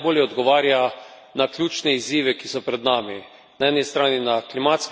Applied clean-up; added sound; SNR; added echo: none; none; none; none.